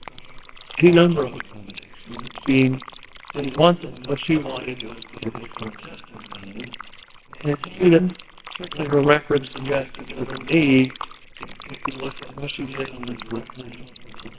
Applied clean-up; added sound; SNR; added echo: neural separator model SepFormer WHAMR!.